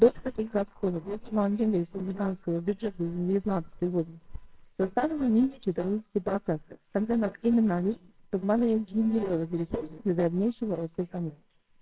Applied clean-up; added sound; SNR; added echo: neural separator model SepFormer WHAMR!.